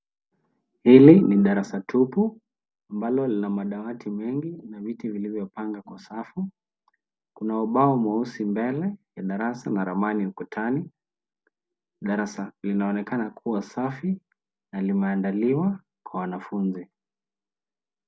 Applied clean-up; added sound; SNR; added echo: none; none; none; none.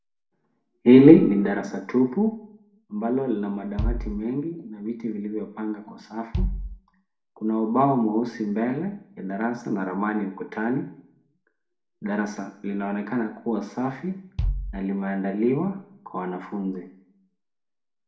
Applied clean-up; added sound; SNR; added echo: none; Bass drum; 8 dB; reverberation time 0.6 s.